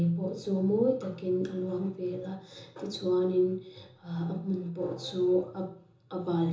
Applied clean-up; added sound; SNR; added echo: none; none; none; reverberation time 0.6 s.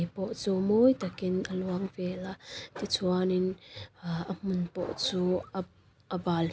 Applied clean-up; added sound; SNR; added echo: none; none; none; none.